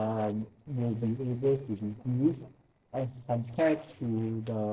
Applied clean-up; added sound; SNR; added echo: neural separator model SepFormer DNS4.